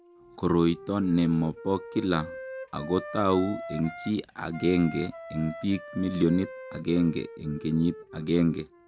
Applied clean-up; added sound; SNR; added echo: none; Wind instrument, woodwind instrument; 15 dB; none.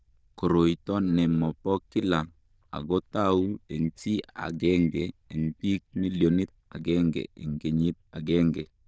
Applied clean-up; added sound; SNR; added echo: neural diffusion model UNIVERSE++.